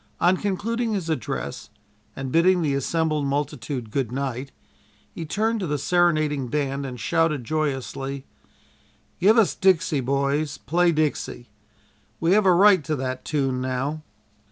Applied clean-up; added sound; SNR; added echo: none; none; none; none.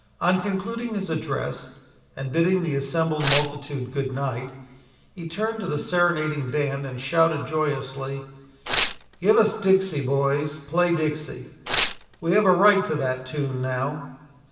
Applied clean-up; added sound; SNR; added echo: none; Tearing; 2 dB; reverberation time 1.1 s.